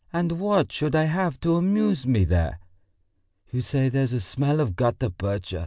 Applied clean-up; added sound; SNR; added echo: none; none; none; none.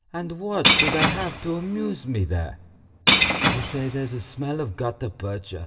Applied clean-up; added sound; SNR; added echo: none; Shatter / Crushing; -3 dB; reverberation time 0.3 s.